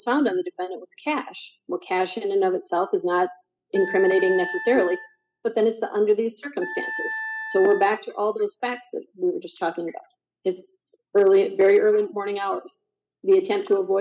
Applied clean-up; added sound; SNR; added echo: classical method spectral subtraction.